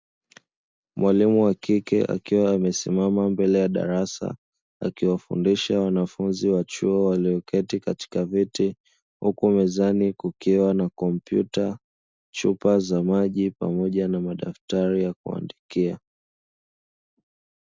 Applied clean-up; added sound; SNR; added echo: none; none; none; none.